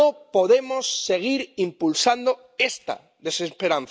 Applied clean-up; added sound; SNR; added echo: none; none; none; none.